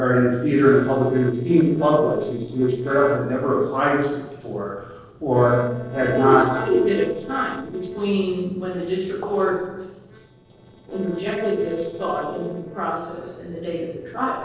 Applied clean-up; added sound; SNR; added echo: neural separator model SepFormer DNS4.